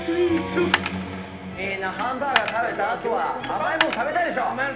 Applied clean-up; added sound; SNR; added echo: none; Coin (dropping); 6 dB; reverberation time 1.0 s.